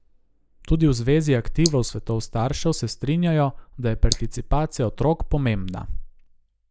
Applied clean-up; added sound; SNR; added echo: neural mask model Resemble Enhance denoiser.